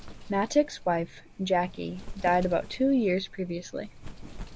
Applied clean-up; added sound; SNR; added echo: none; Wind; 13 dB; none.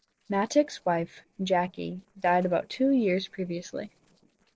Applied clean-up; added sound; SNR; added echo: neural separator model SepFormer DNS4.